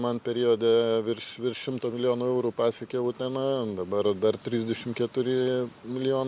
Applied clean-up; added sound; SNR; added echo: none; none; none; none.